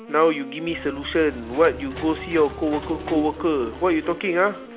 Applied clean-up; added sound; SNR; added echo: none; Wind instrument, woodwind instrument + Engine / Mechanisms; 14 dB; none.